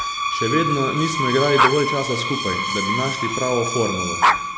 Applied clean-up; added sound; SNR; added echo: none; Dog + Screech; -1 dB; none.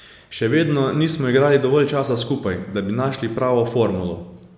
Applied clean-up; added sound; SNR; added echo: none; none; none; none.